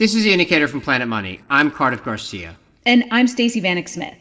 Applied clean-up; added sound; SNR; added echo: neural separator model SepFormer DNS4.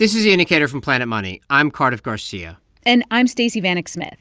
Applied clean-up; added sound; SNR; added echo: none; none; none; none.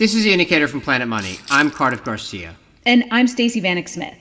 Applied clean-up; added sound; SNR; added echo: none; Rattle (instrument); 18 dB; reverberation time 1.0 s.